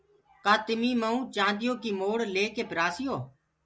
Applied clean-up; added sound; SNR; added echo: none; none; none; none.